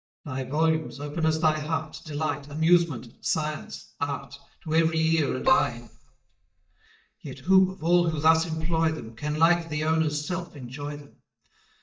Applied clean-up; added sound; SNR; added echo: neural mask model DeepFilterNet 3.